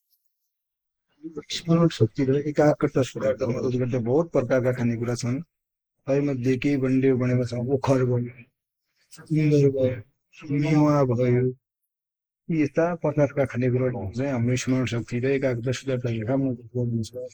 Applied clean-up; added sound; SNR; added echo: neural mask model Resemble Enhance denoiser.